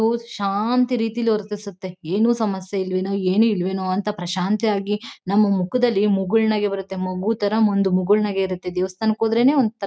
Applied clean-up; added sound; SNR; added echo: none; none; none; none.